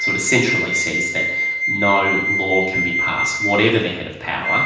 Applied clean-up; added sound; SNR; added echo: none; Wind instrument, woodwind instrument; 0 dB; reverberation time 0.9 s.